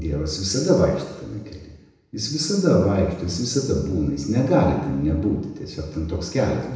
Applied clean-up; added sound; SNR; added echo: none; none; none; reverberation time 1.0 s.